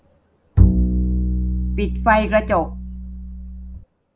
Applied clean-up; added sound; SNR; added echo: none; Bowed string instrument; -5 dB; none.